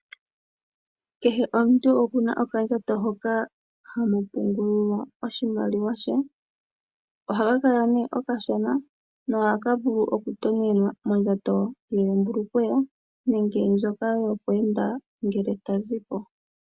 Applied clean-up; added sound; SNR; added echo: none; none; none; none.